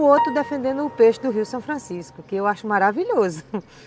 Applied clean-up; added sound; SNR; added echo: none; Piano; 12 dB; none.